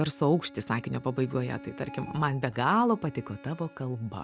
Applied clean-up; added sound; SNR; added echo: none; Alarm + Bowed string instrument; 18 dB; none.